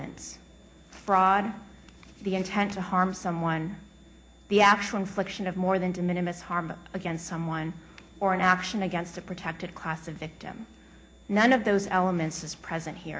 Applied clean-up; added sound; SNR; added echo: none; none; none; none.